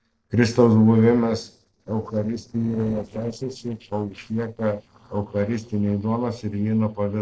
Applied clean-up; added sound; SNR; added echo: neural separator model SepFormer DNS4.